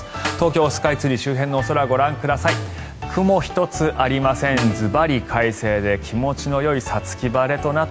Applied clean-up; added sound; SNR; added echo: none; Snare drum; 16 dB; none.